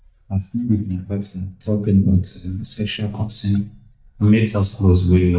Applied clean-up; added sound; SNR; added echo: neural mask model DeepFilterNet 3.